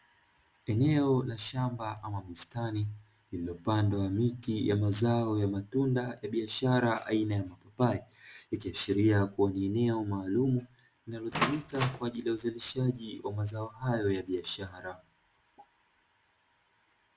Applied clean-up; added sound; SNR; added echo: none; Door; 6 dB; none.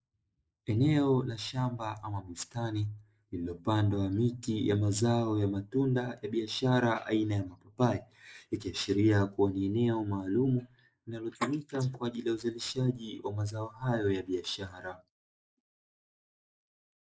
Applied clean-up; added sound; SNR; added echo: neural mask model Resemble Enhance denoiser.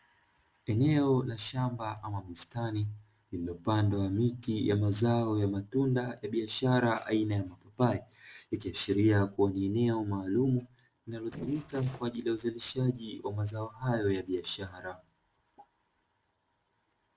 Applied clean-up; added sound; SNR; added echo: neural separator model SepFormer DNS4.